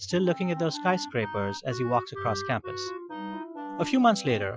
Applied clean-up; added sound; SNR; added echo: classical method Wiener filter.